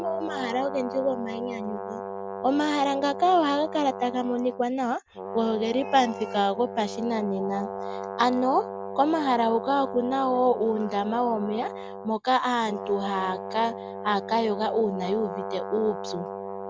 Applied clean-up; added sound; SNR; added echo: none; Brass instrument; 9 dB; none.